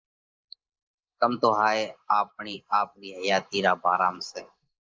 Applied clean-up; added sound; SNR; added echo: neural mask model Resemble Enhance denoiser.